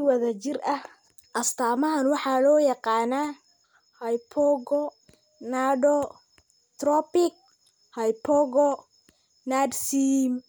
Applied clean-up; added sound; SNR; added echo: none; none; none; none.